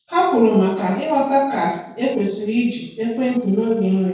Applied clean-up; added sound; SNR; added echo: neural separator model SepFormer DNS4.